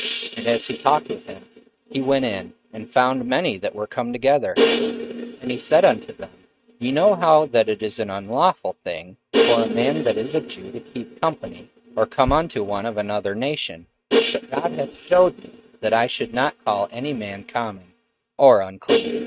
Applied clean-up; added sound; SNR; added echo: neural mask model RNNoise.